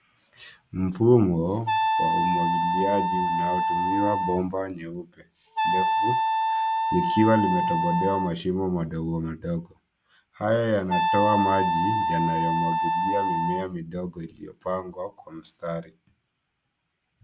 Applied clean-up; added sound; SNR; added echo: none; Wind instrument, woodwind instrument; -2 dB; none.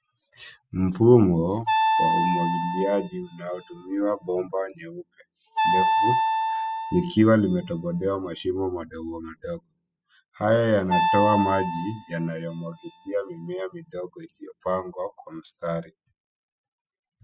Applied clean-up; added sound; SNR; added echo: classical method spectral subtraction.